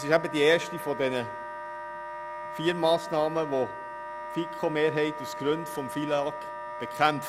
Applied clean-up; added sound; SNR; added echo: none; Wind instrument, woodwind instrument; 9 dB; none.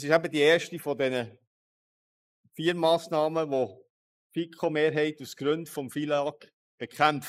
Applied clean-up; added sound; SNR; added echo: neural mask model Resemble Enhance denoiser.